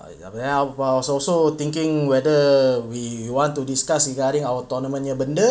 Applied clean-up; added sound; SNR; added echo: none; none; none; none.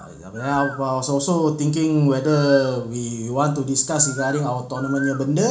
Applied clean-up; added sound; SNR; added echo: none; Bird; 16 dB; reverberation time 0.4 s.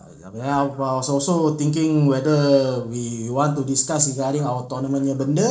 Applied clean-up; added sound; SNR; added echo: neural separator model SepFormer DNS4.